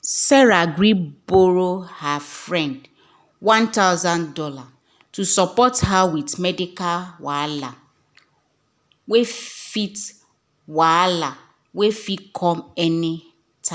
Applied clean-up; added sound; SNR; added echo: none; none; none; none.